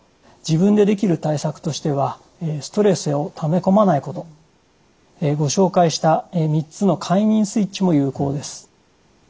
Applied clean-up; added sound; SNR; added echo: none; none; none; none.